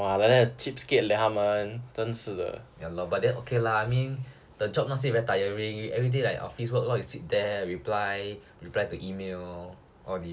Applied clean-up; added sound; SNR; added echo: none; none; none; none.